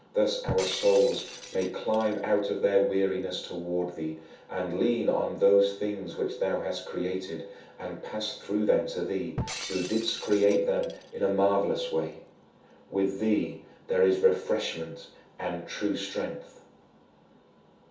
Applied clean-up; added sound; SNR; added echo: none; Shatter; 13 dB; reverberation time 0.5 s.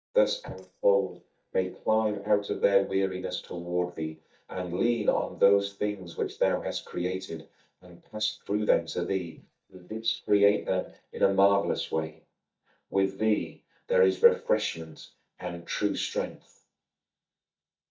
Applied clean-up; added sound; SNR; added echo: neural mask model DeepFilterNet 3.